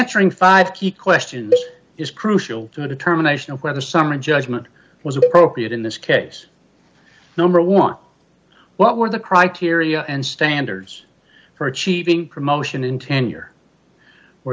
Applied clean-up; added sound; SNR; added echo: none; Cowbell; 5 dB; none.